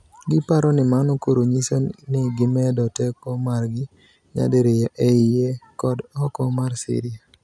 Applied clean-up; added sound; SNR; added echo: none; none; none; none.